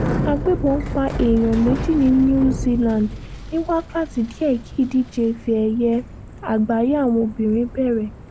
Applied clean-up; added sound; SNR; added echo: none; Bicycle; 8 dB; none.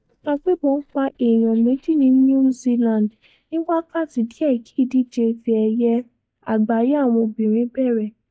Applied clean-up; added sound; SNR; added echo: neural mask model DeepFilterNet 3.